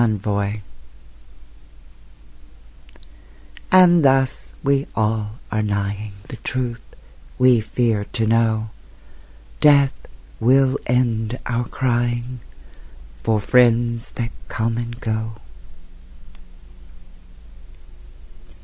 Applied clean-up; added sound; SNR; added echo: none; none; none; none.